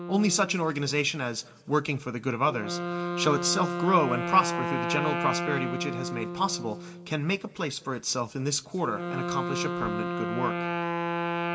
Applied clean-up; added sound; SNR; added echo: none; Wind instrument, woodwind instrument; 4 dB; reverberation time 0.3 s.